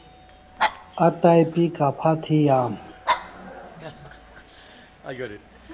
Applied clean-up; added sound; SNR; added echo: none; Dog; 9 dB; none.